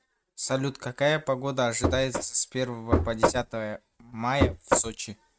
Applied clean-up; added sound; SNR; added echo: neural mask model RNNoise.